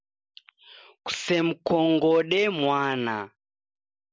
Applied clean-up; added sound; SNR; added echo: none; none; none; none.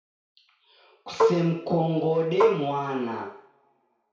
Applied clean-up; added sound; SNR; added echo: none; Marimba, xylophone; -1 dB; reverberation time 0.6 s.